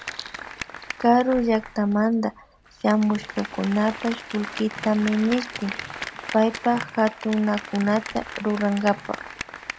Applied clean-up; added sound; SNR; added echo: none; Applause; 12 dB; none.